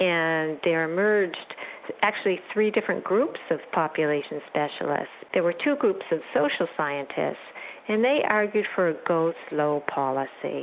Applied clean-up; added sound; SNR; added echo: none; none; none; none.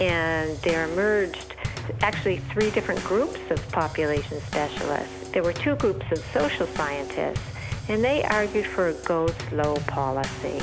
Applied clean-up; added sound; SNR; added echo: none; Bass drum / Snare drum / Drum kit; 8 dB; none.